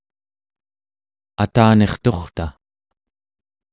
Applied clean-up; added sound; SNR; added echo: none; none; none; none.